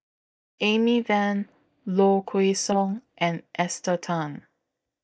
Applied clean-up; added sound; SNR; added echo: neural mask model DeepFilterNet 3.